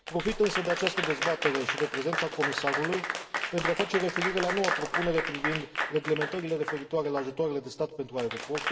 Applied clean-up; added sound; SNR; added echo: none; Applause / Crowd; 3 dB; reverberation time 1.4 s.